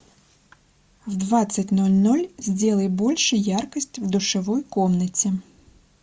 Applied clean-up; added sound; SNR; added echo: none; none; none; none.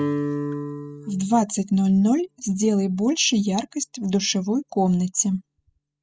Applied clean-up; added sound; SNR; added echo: classical method spectral subtraction.